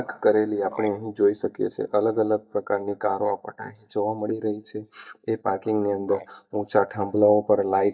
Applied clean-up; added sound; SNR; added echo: neural mask model DeepFilterNet 3.